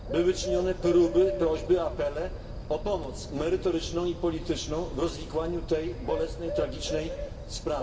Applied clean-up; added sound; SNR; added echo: none; Bird; 7 dB; reverberation time 2.4 s.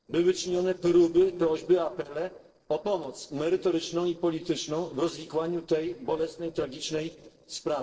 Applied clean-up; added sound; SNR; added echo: neural separator model SepFormer DNS4.